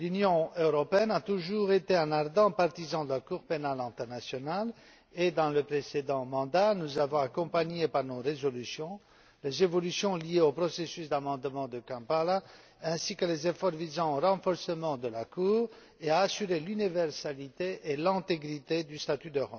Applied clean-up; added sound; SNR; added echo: none; none; none; none.